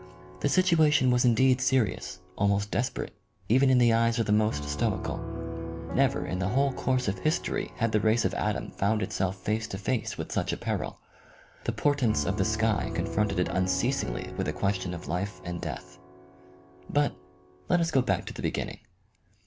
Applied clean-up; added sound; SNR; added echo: none; Piano; 12 dB; none.